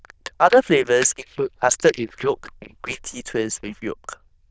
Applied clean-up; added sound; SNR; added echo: neural diffusion model UNIVERSE++.